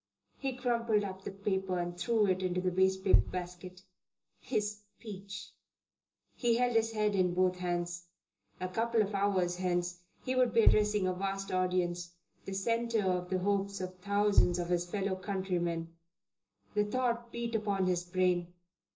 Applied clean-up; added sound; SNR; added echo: neural separator model SepFormer DNS4.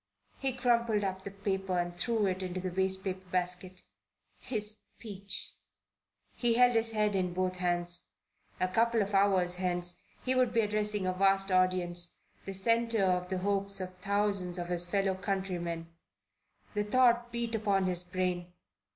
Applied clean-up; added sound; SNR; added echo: none; none; none; none.